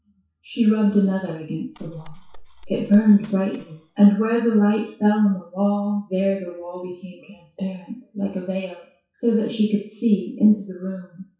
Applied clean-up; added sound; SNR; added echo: classical method WPE with log-MMSE.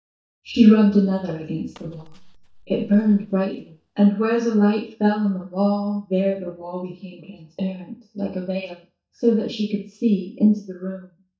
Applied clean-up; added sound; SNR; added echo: neural mask model DeepFilterNet 3.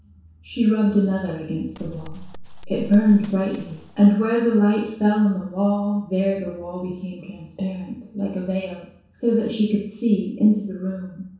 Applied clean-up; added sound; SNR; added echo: none; Gunshot, gunfire; 14 dB; reverberation time 0.6 s.